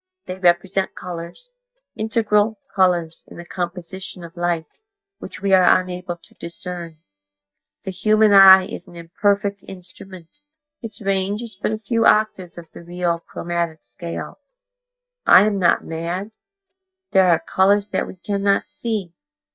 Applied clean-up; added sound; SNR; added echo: neural mask model DeepFilterNet 3.